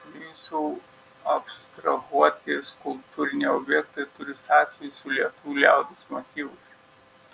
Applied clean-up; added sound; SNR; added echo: none; none; none; none.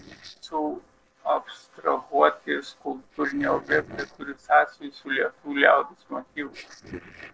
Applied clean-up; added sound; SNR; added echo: neural separator model SepFormer DNS4.